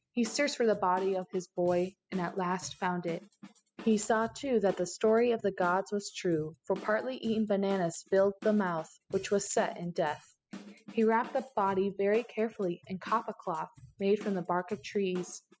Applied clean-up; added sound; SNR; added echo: classical method spectral subtraction.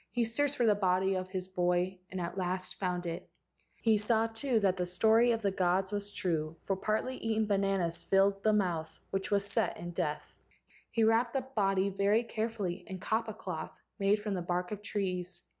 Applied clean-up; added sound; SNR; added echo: none; none; none; none.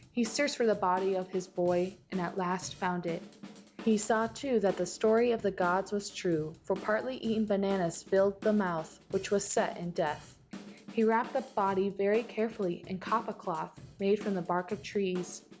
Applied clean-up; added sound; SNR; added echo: none; Drum / Drum kit; 18 dB; none.